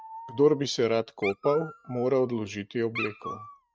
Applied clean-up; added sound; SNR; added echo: neural mask model RNNoise.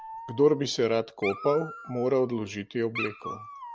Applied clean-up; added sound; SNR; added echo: none; Dog; 12 dB; none.